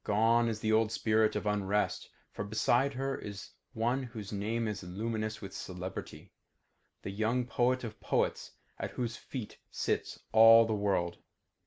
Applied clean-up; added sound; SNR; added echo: none; none; none; none.